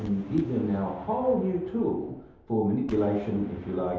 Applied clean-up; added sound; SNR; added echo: none; Gunshot, gunfire; 18 dB; reverberation time 0.8 s.